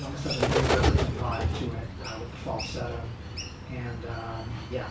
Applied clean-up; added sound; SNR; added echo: none; Bird; -4 dB; reverberation time 0.2 s.